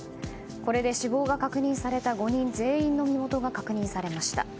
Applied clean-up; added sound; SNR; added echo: none; none; none; none.